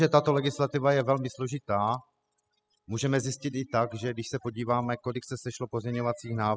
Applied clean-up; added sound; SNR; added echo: classical method spectral subtraction.